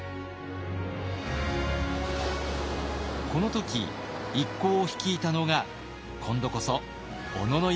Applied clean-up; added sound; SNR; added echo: none; none; none; none.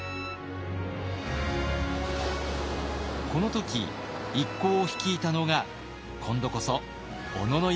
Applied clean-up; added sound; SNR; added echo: none; Bowed string instrument; 19 dB; none.